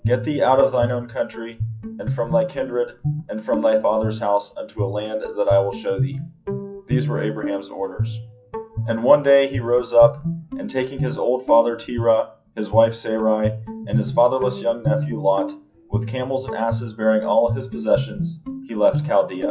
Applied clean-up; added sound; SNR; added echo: classical method WPE with log-MMSE.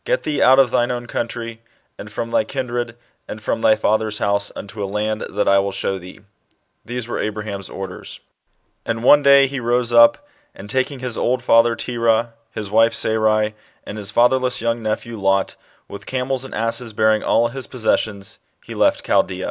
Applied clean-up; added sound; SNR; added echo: none; none; none; none.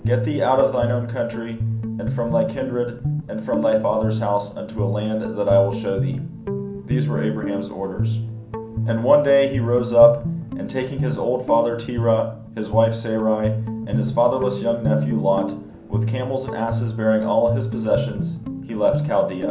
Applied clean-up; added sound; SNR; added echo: none; Guitar; 4 dB; reverberation time 0.6 s.